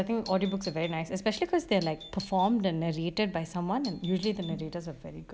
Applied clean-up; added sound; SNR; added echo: none; Doorbell; 18 dB; none.